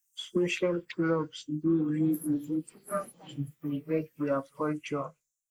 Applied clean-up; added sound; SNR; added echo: neural mask model Resemble Enhance denoiser.